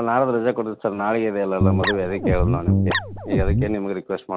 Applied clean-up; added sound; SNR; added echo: none; Guitar; -3 dB; none.